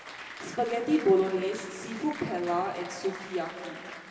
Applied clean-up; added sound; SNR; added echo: none; Applause; 13 dB; reverberation time 2.5 s.